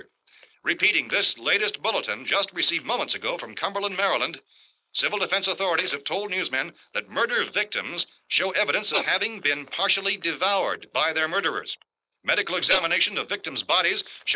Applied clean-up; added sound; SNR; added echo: neural mask model Resemble Enhance denoiser.